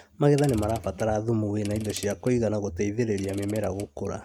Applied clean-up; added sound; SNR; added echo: neural mask model RNNoise.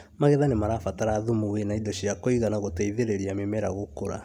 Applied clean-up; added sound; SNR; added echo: none; none; none; none.